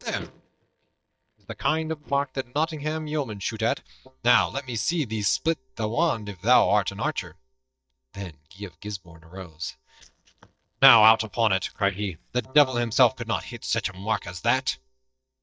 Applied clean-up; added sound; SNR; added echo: neural mask model DeepFilterNet 3.